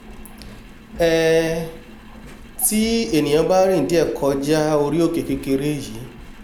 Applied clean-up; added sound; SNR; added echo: none; Engine; 17 dB; none.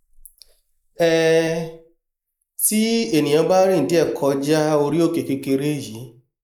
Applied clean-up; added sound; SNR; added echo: neural mask model Resemble Enhance denoiser.